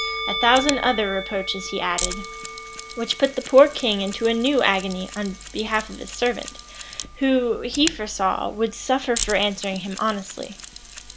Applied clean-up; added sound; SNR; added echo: none; Musical instrument + Mechanisms; 10 dB; none.